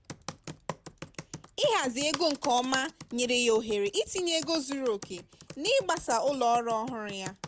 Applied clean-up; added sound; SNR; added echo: none; Computer keyboard; 14 dB; none.